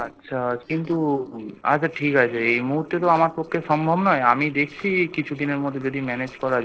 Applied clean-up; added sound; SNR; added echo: neural separator model SepFormer DNS4.